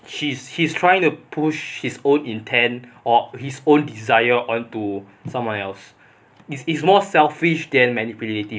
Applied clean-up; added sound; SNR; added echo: none; none; none; none.